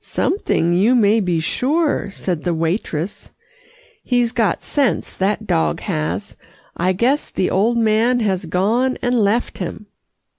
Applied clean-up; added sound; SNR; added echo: none; none; none; none.